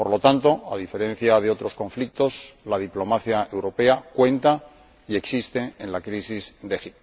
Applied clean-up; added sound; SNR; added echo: none; none; none; none.